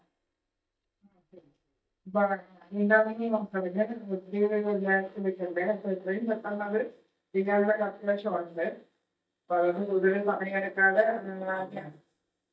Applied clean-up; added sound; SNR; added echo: neural mask model DeepFilterNet 3.